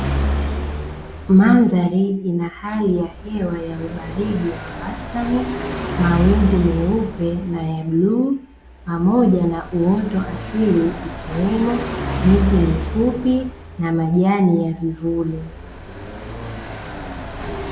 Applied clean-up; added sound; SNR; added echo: none; Car passing by; 7 dB; none.